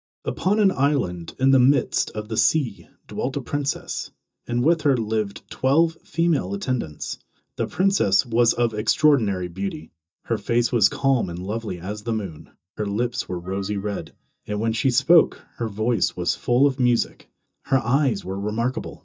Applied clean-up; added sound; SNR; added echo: neural mask model DeepFilterNet 3.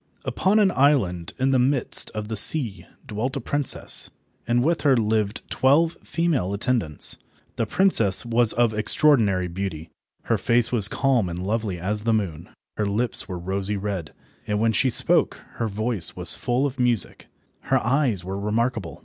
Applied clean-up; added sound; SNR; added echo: none; none; none; none.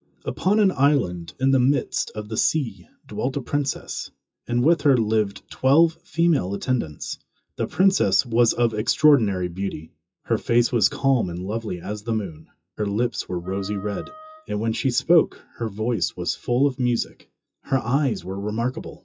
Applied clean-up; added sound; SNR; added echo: classical method WPE with log-MMSE.